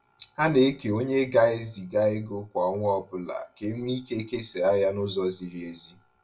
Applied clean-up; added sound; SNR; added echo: none; none; none; reverberation time 0.2 s.